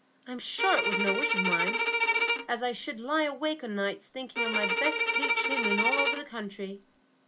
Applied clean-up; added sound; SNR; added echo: none; Bowed string instrument; -3 dB; none.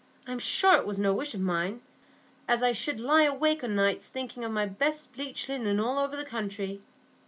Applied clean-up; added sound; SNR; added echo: none; none; none; none.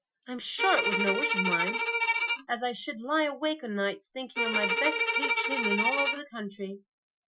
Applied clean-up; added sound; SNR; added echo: classical method Wiener filter.